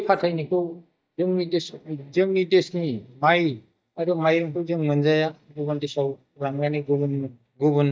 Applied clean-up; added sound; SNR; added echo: neural mask model DeepFilterNet 3.